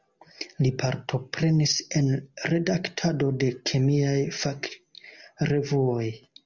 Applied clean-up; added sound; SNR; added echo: none; none; none; none.